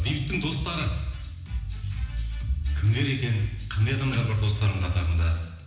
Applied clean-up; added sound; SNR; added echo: none; none; none; reverberation time 1.0 s.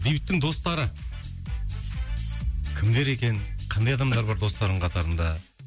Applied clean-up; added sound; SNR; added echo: none; none; none; none.